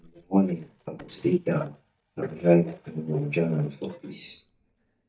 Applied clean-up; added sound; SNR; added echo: neural mask model DeepFilterNet 3.